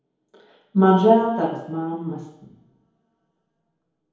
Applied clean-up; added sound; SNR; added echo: none; none; none; reverberation time 2.0 s.